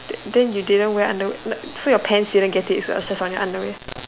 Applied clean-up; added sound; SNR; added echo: none; none; none; none.